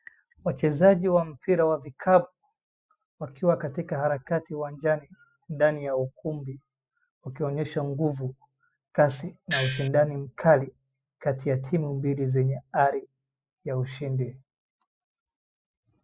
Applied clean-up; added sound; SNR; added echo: classical method spectral subtraction.